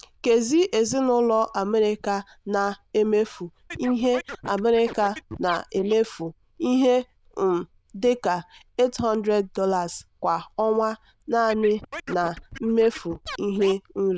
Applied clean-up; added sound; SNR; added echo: neural diffusion model UNIVERSE++.